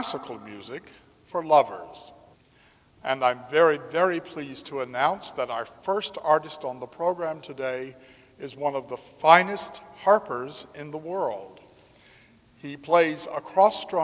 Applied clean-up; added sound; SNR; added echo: none; none; none; none.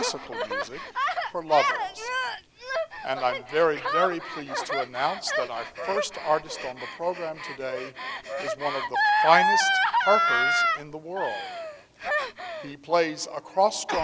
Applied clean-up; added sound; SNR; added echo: none; Gasp; 0 dB; none.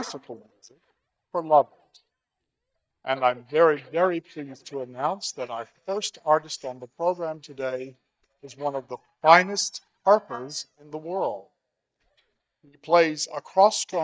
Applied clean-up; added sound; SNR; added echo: neural mask model DeepFilterNet 3.